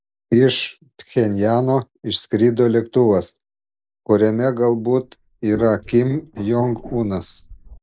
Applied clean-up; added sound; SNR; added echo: neural mask model Resemble Enhance denoiser.